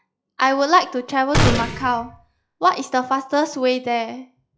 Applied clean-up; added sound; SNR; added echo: classical method log-MMSE.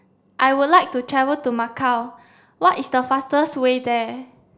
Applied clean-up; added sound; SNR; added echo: none; none; none; none.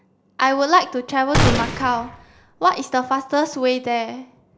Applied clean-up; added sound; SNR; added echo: none; Gunshot, gunfire; 1 dB; none.